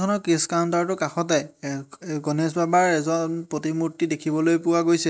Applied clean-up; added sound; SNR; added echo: none; none; none; none.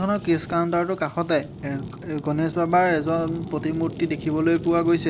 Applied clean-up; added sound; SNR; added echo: none; Fire; 12 dB; none.